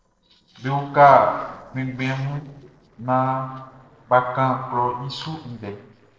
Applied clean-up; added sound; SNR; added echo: neural separator model SepFormer DNS4.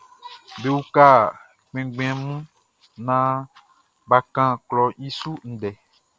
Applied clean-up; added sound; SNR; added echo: none; none; none; none.